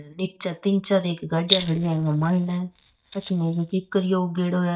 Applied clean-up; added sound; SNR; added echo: neural mask model DeepFilterNet 3.